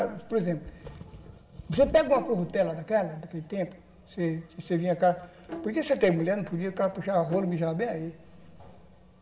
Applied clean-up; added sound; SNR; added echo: none; Bowed string instrument; 17 dB; reverberation time 2.7 s.